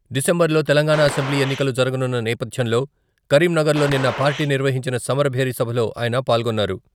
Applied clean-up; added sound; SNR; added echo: none; Gunshot, gunfire; 11 dB; none.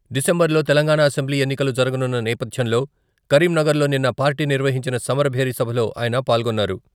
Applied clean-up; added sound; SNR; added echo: none; none; none; none.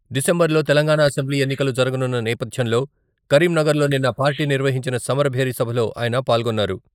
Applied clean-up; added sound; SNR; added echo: neural mask model Resemble Enhance denoiser.